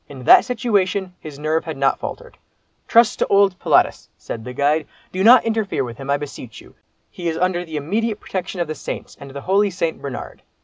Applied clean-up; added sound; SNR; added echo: none; none; none; none.